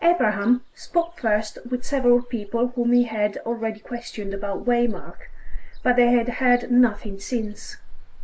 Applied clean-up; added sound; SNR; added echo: neural mask model Resemble Enhance denoiser.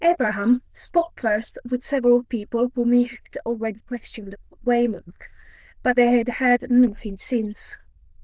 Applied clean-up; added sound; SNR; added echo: neural diffusion model UNIVERSE++.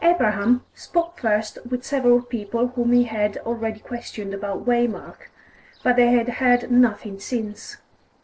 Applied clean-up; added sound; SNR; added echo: neural separator model SepFormer DNS4.